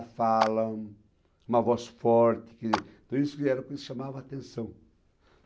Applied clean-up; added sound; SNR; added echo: none; Clapping; 9 dB; none.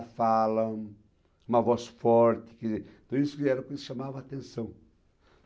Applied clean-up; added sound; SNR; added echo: none; none; none; none.